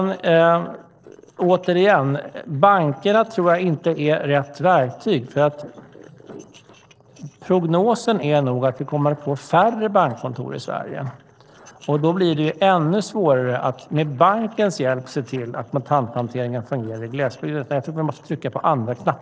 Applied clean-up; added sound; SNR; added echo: neural separator model SepFormer DNS4.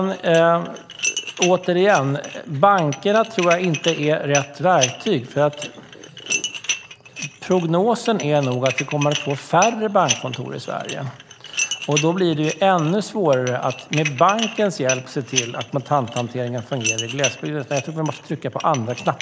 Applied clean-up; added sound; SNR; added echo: none; Dishes, pots, and pans; 9 dB; none.